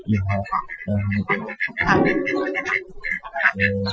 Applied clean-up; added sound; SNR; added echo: classical method Wiener filter.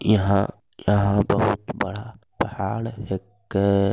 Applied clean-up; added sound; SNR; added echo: none; none; none; none.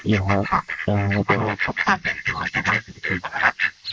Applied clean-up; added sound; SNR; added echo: neural mask model Resemble Enhance denoiser.